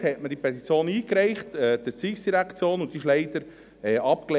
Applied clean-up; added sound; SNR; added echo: none; none; none; none.